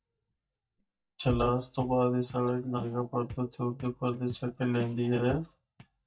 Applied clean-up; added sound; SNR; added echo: neural mask model DeepFilterNet 3.